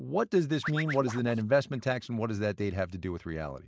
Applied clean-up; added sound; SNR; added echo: neural mask model Resemble Enhance denoiser.